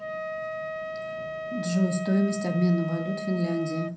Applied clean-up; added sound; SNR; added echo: none; Wind instrument, woodwind instrument; 7 dB; reverberation time 0.5 s.